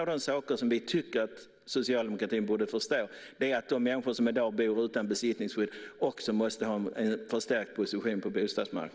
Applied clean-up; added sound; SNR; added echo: none; none; none; none.